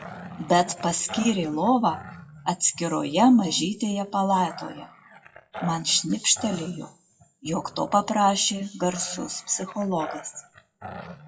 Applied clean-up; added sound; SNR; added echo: classical method WPE with log-MMSE.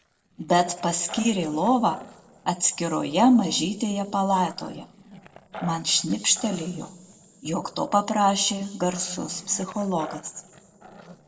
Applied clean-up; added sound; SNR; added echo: neural separator model SepFormer DNS4.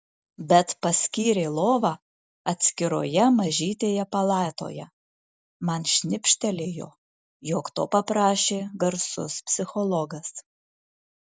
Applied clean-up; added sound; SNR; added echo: none; none; none; none.